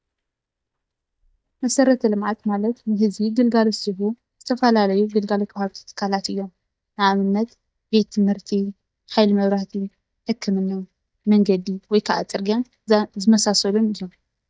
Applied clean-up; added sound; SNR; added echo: neural mask model DeepFilterNet 3.